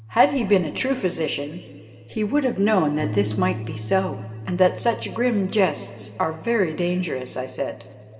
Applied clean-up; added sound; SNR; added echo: none; Bass guitar; 13 dB; reverberation time 2.0 s.